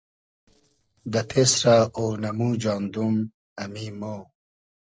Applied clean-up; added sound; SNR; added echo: neural separator model SepFormer DNS4.